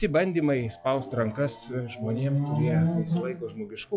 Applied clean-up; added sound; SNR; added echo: classical method log-MMSE.